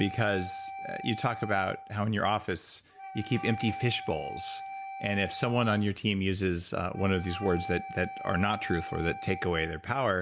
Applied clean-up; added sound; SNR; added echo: none; Wind instrument, woodwind instrument; 11 dB; none.